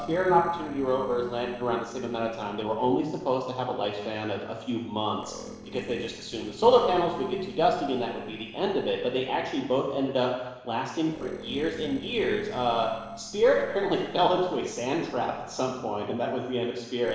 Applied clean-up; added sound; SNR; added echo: neural separator model SepFormer DNS4.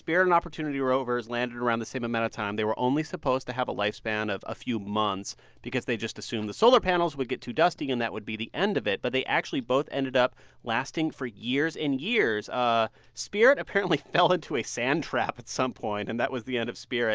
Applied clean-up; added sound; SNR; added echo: none; none; none; none.